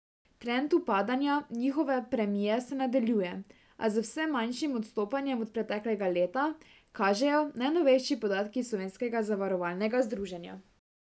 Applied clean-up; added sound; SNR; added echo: none; none; none; none.